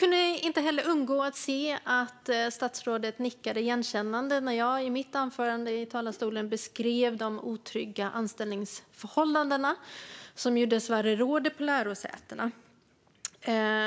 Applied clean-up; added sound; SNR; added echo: none; none; none; none.